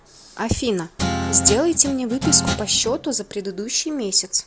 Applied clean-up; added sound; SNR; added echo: none; Guitar; 5 dB; none.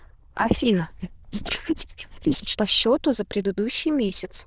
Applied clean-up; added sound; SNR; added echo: neural diffusion model UNIVERSE++.